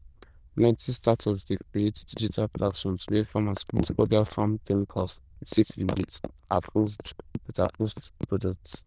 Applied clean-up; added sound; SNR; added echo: neural diffusion model UNIVERSE++.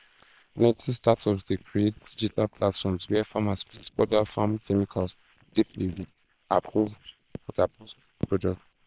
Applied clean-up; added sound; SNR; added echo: neural separator model SepFormer WHAM!.